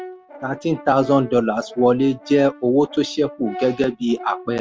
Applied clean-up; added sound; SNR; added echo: none; Brass instrument; 18 dB; none.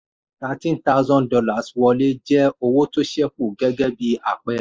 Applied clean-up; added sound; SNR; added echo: neural mask model Resemble Enhance denoiser.